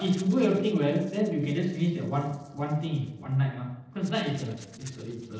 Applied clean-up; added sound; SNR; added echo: neural separator model SepFormer DNS4.